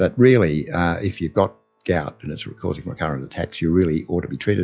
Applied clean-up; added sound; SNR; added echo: classical method log-MMSE.